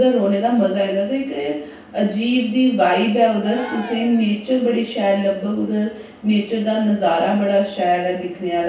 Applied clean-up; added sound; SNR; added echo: none; Cheering; 17 dB; reverberation time 0.7 s.